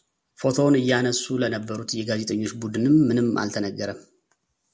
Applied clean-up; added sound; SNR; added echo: none; none; none; none.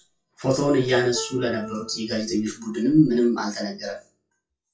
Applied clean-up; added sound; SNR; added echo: classical method WPE with log-MMSE.